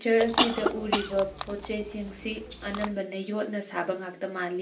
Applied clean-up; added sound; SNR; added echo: none; Chewing, mastication / Cough; 2 dB; reverberation time 0.3 s.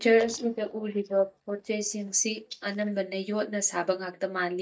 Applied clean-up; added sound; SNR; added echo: neural mask model DeepFilterNet 3.